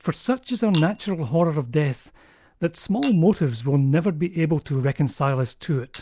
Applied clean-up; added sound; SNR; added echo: none; Chink, clink; 15 dB; none.